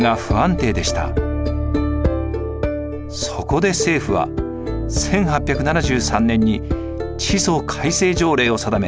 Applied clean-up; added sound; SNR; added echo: none; none; none; none.